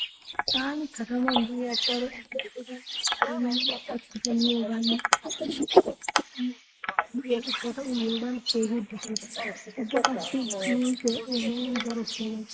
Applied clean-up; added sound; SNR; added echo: neural mask model Resemble Enhance denoiser.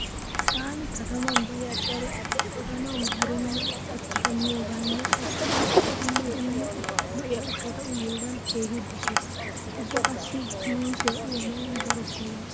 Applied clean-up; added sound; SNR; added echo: none; Tap + Cricket; -4 dB; none.